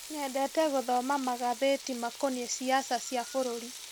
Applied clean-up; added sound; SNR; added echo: none; Frying (food); 14 dB; none.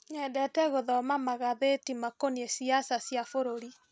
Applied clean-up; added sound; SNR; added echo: none; none; none; none.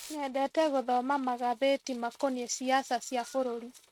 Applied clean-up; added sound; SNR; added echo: neural mask model RNNoise.